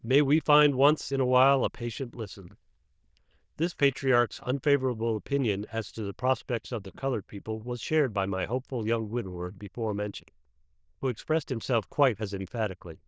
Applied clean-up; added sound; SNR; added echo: neural diffusion model UNIVERSE++.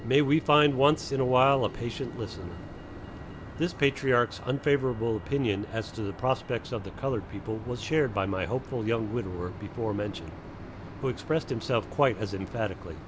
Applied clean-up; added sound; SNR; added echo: none; Mechanisms + Motor vehicle (road); 13 dB; none.